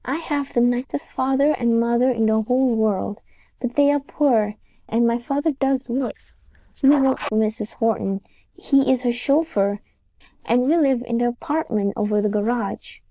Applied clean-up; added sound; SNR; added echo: neural diffusion model UNIVERSE++.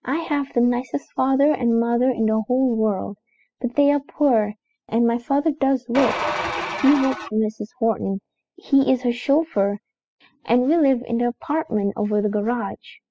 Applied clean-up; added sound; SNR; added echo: classical method spectral subtraction.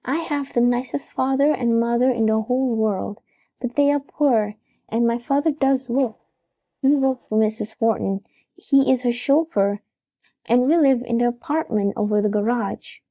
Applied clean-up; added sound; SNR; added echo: neural mask model DeepFilterNet 3.